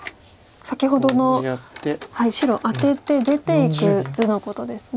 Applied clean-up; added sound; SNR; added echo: none; none; none; none.